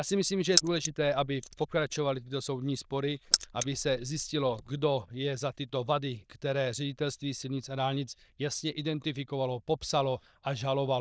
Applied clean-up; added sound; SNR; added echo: neural diffusion model UNIVERSE++.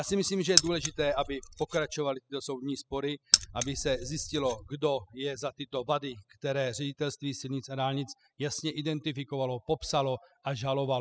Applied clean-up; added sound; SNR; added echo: classical method spectral subtraction.